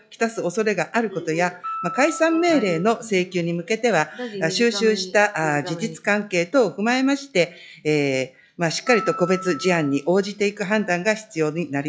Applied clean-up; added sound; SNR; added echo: classical method log-MMSE.